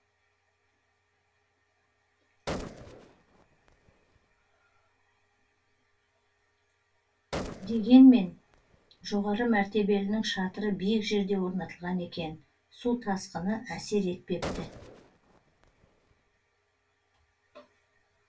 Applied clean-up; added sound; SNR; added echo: none; Gunshot, gunfire; 13 dB; reverberation time 0.2 s.